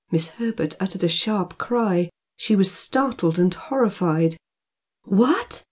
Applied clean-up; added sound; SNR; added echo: none; none; none; none.